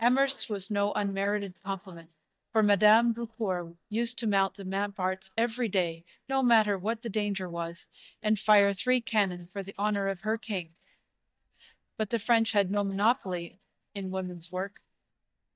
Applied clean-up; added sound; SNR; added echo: neural mask model DeepFilterNet 3.